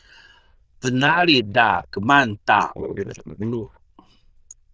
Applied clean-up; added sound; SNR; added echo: neural diffusion model UNIVERSE++.